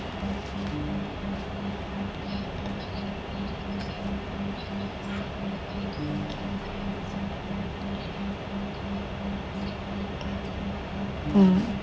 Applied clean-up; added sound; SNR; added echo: none; Piano; 15 dB; none.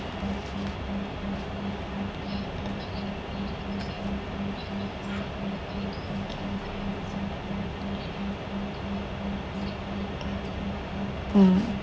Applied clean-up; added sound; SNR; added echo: none; none; none; none.